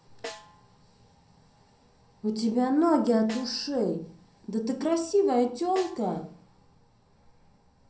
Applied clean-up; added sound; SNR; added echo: none; Snare drum; 19 dB; reverberation time 0.6 s.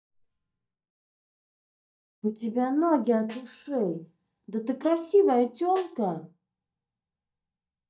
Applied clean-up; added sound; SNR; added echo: neural mask model DeepFilterNet 3.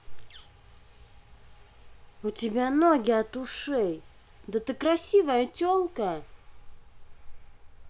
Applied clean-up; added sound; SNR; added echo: none; none; none; none.